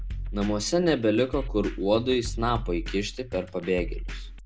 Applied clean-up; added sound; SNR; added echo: none; Drum kit; 8 dB; none.